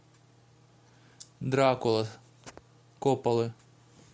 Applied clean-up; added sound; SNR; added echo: none; none; none; none.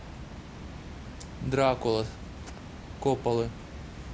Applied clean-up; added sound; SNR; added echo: none; Water; 10 dB; none.